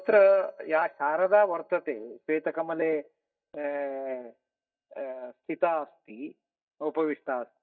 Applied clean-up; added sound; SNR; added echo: neural mask model DeepFilterNet 3.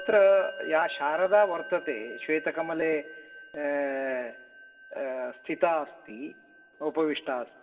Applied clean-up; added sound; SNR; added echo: none; Musical instrument; 16 dB; reverberation time 0.3 s.